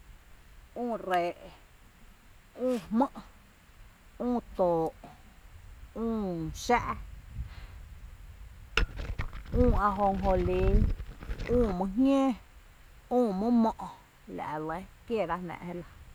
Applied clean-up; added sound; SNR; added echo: none; Glass; -1 dB; none.